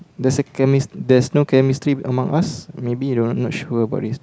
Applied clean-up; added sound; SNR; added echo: none; none; none; none.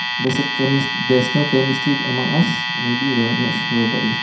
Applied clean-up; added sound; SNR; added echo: none; Alarm; 3 dB; reverberation time 0.5 s.